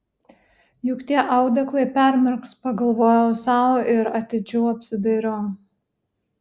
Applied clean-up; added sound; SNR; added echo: none; none; none; none.